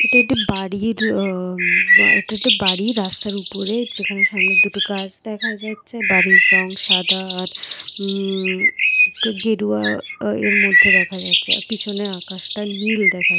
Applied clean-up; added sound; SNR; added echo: none; Bird; -4 dB; none.